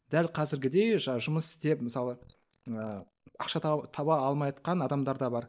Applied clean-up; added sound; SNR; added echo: neural mask model Resemble Enhance denoiser.